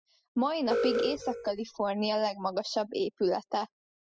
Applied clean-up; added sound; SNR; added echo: classical method spectral subtraction.